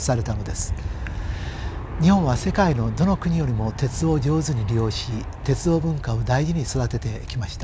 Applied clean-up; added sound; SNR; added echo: none; Aircraft; 7 dB; none.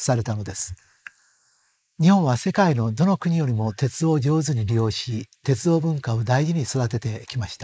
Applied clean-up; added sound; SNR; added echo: neural mask model Resemble Enhance denoiser.